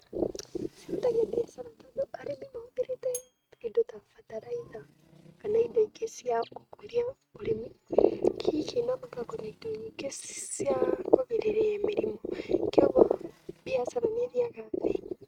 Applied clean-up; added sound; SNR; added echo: neural mask model RNNoise.